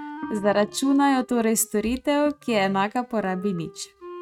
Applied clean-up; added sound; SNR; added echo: neural mask model RNNoise.